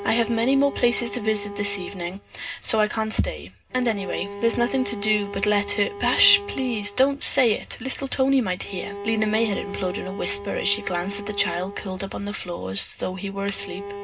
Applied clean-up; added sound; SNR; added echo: none; Bowed string instrument; 11 dB; reverberation time 0.2 s.